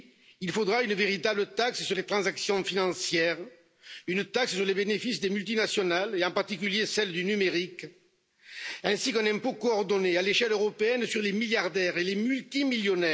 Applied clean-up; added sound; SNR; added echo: none; none; none; none.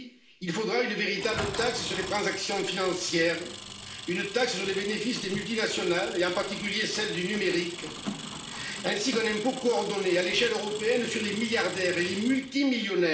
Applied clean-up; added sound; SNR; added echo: none; Engine; 11 dB; reverberation time 0.5 s.